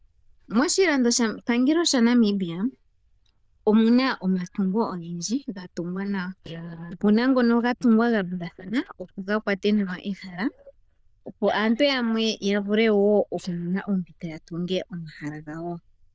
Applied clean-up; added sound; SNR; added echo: neural diffusion model UNIVERSE++.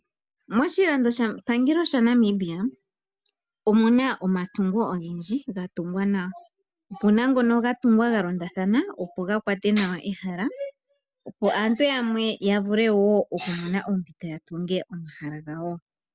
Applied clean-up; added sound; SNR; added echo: none; none; none; none.